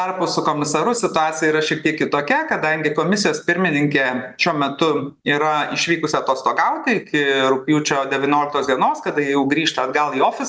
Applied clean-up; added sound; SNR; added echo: none; none; none; none.